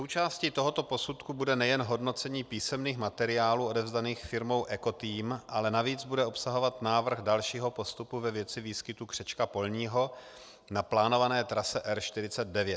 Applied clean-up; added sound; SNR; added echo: none; none; none; none.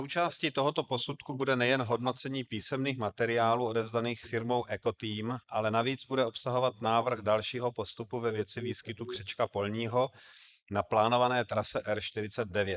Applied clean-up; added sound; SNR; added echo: neural mask model Resemble Enhance denoiser.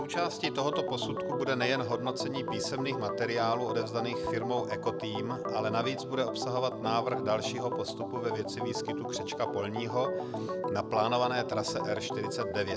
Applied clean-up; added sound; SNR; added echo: none; Organ; 2 dB; none.